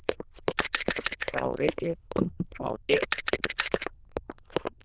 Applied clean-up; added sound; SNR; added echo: neural diffusion model UNIVERSE++.